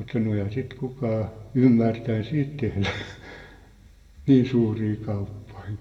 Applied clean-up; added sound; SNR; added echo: none; none; none; reverberation time 1.1 s.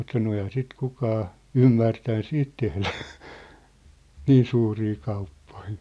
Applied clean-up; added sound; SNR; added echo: none; none; none; none.